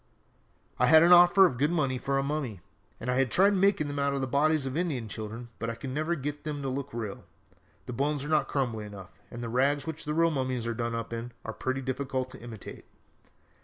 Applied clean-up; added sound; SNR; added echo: none; none; none; none.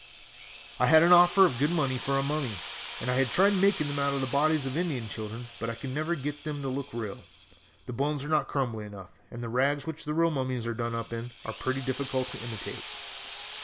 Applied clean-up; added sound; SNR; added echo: none; Drill; 11 dB; none.